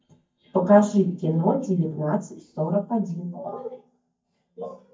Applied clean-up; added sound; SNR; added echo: neural mask model DeepFilterNet 3.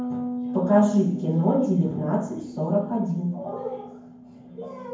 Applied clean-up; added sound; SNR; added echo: none; Bass guitar; 10 dB; reverberation time 0.9 s.